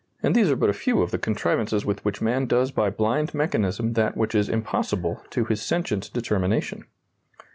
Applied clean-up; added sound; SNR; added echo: none; none; none; none.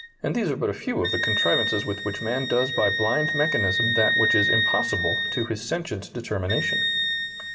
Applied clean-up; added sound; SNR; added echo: none; Wind instrument, woodwind instrument; 0 dB; reverberation time 1.7 s.